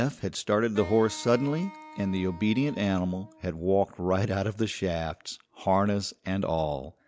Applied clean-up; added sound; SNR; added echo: none; Wind instrument, woodwind instrument; 19 dB; none.